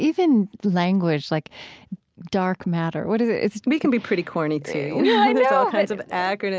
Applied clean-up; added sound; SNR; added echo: none; none; none; none.